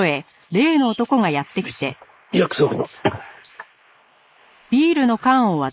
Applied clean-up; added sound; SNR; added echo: neural mask model Resemble Enhance denoiser.